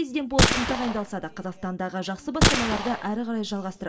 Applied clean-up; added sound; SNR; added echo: none; Gunshot, gunfire; -4 dB; reverberation time 0.2 s.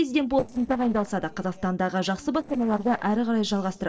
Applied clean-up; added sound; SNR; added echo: neural separator model SepFormer DNS4.